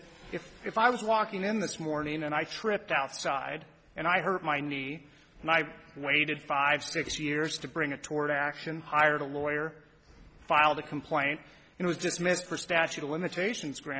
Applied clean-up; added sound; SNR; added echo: none; none; none; none.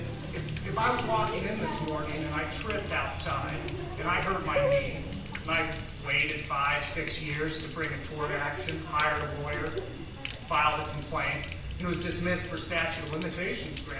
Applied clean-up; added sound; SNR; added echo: none; Water tap, faucet; 4 dB; reverberation time 0.7 s.